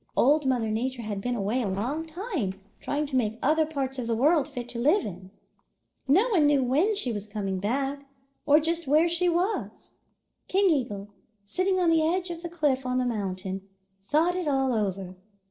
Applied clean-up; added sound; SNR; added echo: neural separator model SepFormer DNS4.